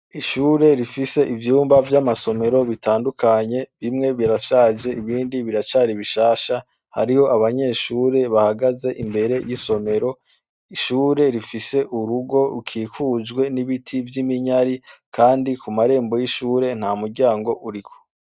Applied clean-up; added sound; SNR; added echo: neural mask model RNNoise.